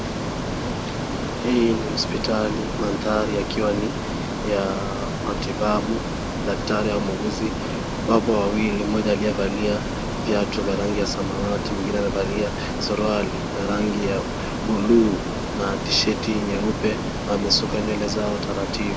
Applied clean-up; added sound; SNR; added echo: none; Ocean; 2 dB; none.